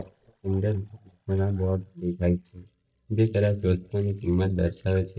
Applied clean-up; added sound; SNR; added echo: neural mask model DeepFilterNet 3.